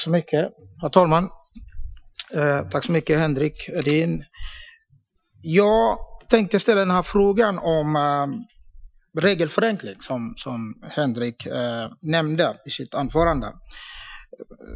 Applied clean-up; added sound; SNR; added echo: classical method Wiener filter.